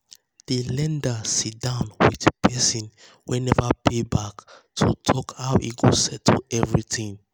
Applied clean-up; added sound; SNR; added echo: none; none; none; none.